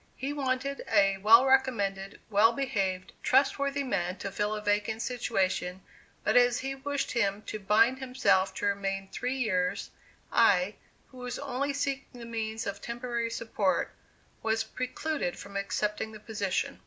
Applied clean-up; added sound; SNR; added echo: none; none; none; none.